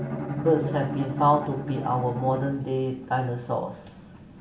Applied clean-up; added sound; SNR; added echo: none; Bowed string instrument; 7 dB; reverberation time 0.4 s.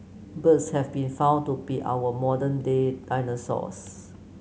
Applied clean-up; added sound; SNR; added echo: none; none; none; none.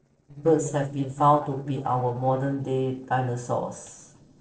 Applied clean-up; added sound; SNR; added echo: neural separator model SepFormer DNS4.